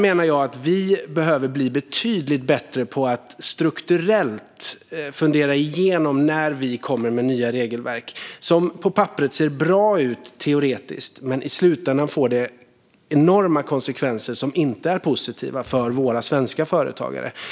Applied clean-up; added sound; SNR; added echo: none; none; none; none.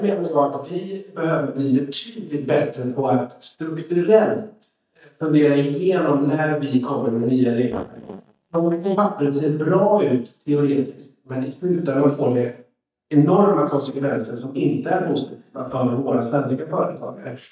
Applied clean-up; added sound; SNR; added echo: neural mask model DeepFilterNet 3.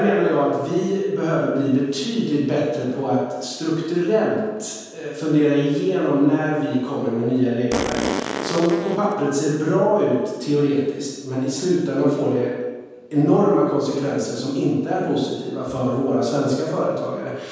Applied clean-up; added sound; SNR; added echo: none; Fart; 5 dB; reverberation time 1.2 s.